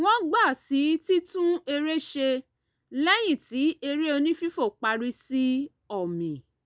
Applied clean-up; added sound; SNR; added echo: none; none; none; none.